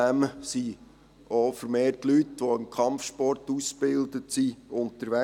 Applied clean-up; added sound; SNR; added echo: none; none; none; none.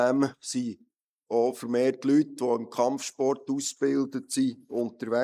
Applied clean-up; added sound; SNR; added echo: neural mask model Resemble Enhance denoiser.